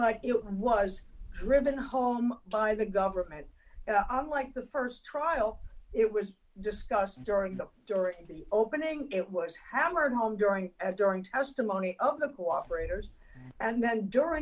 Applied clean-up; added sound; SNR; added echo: none; Thunder / Rain; 17 dB; none.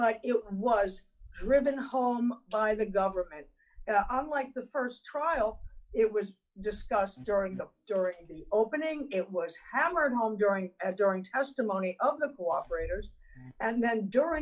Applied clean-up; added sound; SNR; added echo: classical method log-MMSE.